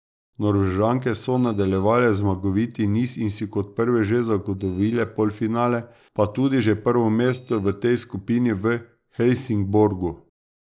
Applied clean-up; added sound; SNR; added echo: neural separator model SepFormer DNS4.